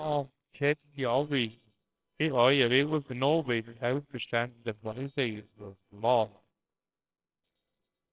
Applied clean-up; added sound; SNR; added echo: neural separator model SepFormer WHAMR!.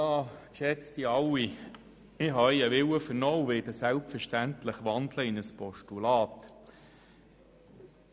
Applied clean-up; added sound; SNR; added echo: none; none; none; none.